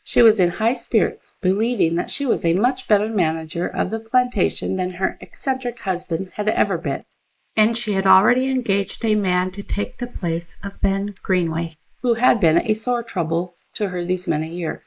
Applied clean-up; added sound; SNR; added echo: neural mask model Resemble Enhance denoiser.